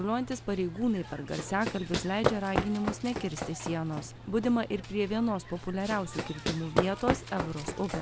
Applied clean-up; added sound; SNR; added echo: none; Run; 4 dB; none.